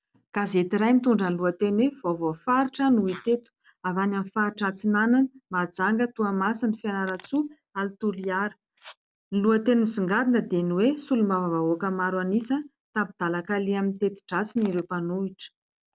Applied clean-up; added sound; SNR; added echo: none; none; none; none.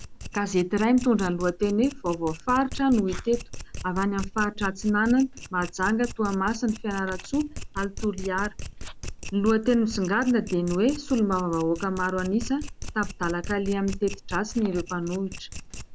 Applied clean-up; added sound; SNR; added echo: none; Domestic sounds, home sounds; 11 dB; none.